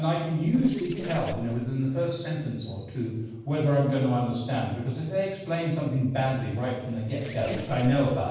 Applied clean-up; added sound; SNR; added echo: neural separator model SepFormer DNS4.